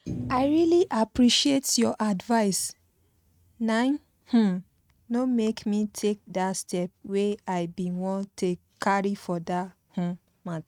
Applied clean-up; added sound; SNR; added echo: neural mask model RNNoise.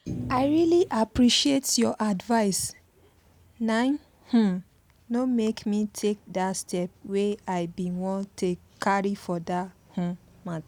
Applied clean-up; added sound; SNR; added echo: none; Thump, thud; 9 dB; none.